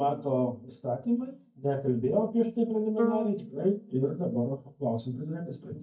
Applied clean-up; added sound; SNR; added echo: neural mask model DeepFilterNet 3.